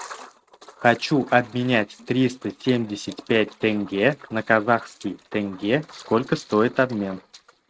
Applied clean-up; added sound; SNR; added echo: neural mask model RNNoise.